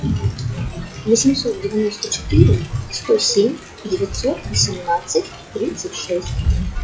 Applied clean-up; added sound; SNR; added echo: classical method WPE with log-MMSE.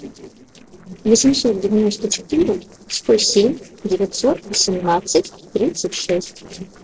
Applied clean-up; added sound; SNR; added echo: neural separator model SepFormer DNS4.